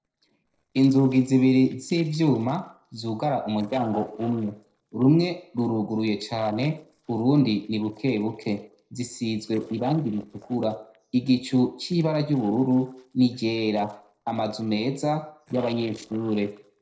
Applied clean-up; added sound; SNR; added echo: neural separator model SepFormer DNS4.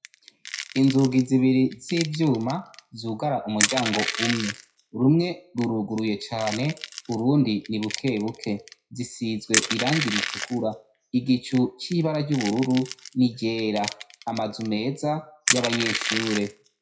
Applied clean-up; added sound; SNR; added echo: classical method WPE with log-MMSE.